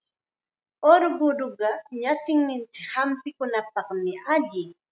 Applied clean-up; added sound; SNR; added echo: none; none; none; none.